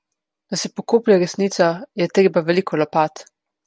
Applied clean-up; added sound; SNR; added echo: none; none; none; none.